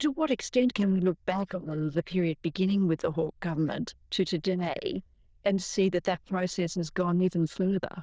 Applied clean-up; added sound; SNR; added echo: neural diffusion model UNIVERSE++.